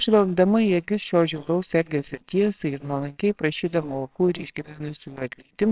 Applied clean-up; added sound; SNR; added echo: neural separator model SepFormer WHAMR!.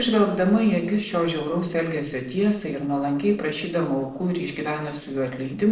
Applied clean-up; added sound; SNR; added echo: neural separator model SepFormer DNS4.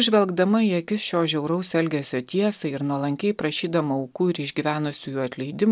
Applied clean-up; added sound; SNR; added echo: none; none; none; none.